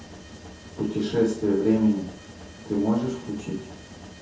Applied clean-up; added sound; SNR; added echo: none; Mechanisms; 17 dB; reverberation time 0.6 s.